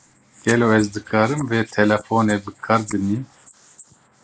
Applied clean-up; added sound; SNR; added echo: neural mask model Resemble Enhance denoiser.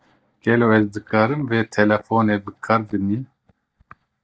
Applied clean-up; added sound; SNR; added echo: neural mask model DeepFilterNet 3.